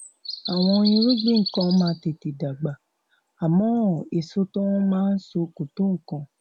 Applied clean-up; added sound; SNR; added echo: none; Bird vocalization, bird call, bird song; 14 dB; none.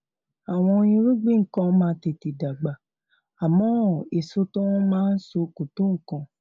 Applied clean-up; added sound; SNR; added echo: none; none; none; none.